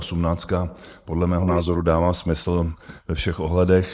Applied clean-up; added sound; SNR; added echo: neural mask model Resemble Enhance denoiser.